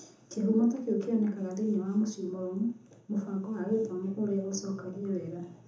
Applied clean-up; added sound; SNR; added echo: none; none; none; reverberation time 0.6 s.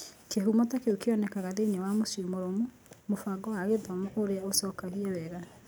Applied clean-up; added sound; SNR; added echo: none; none; none; none.